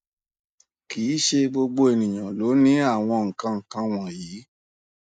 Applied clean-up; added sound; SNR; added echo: neural mask model Resemble Enhance denoiser.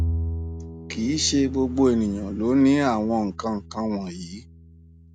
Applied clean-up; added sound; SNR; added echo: none; Bowed string instrument; 9 dB; none.